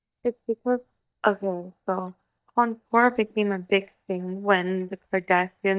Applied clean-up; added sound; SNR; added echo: neural mask model DeepFilterNet 3.